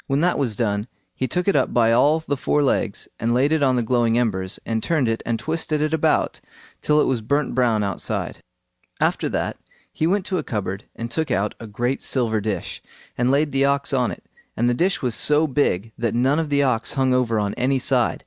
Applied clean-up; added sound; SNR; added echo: none; none; none; none.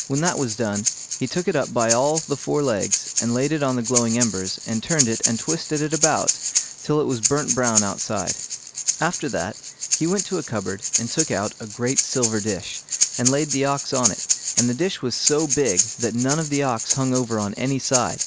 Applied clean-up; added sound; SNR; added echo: none; Breathing; 2 dB; none.